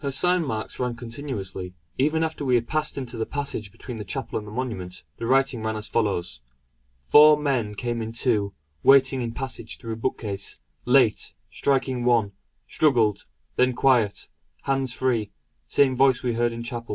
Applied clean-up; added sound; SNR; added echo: none; none; none; none.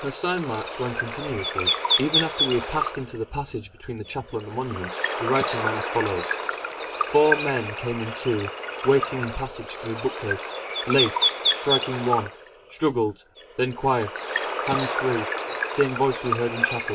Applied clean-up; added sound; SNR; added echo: none; Water / Bird; 1 dB; none.